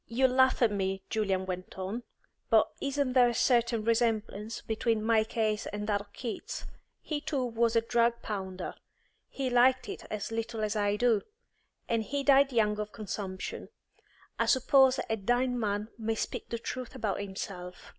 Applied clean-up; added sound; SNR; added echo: none; none; none; none.